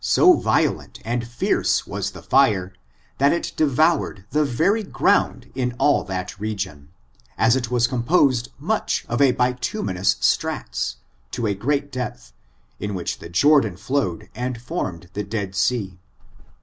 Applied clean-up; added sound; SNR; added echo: none; none; none; none.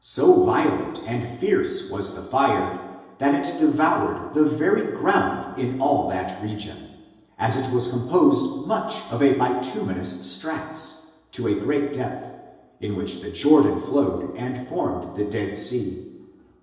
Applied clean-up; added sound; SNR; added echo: none; none; none; reverberation time 1.0 s.